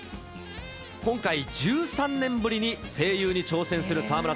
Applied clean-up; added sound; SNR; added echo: none; none; none; none.